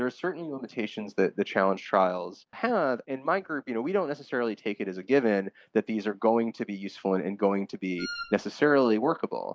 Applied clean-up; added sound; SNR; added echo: none; Wind instrument, woodwind instrument; 11 dB; none.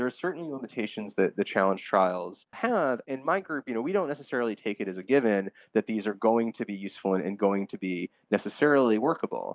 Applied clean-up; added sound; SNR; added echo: none; none; none; none.